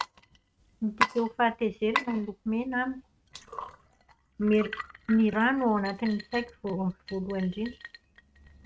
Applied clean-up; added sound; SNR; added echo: neural mask model RNNoise.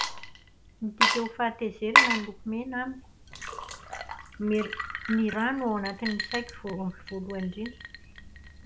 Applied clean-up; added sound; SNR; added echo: none; Water / Liquid; -1 dB; none.